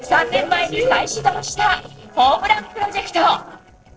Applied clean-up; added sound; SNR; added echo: neural separator model SepFormer DNS4.